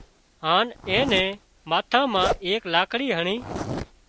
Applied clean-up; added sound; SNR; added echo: none; Zipper (clothing); 9 dB; none.